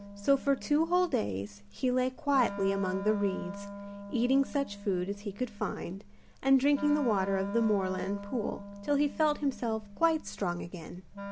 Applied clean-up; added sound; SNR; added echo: none; Wind instrument, woodwind instrument; 13 dB; none.